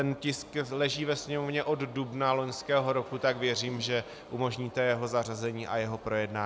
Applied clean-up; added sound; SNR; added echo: none; Fart; 17 dB; none.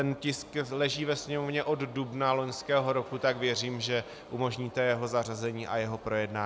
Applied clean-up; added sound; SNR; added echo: none; none; none; none.